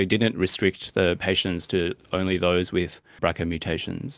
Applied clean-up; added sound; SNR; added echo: none; none; none; none.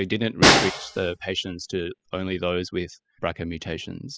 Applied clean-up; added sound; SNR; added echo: classical method spectral subtraction.